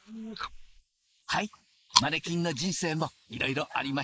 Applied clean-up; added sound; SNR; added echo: neural mask model Resemble Enhance denoiser.